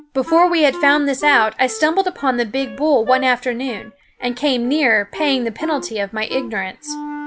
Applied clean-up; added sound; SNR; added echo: none; Wind instrument, woodwind instrument; 14 dB; none.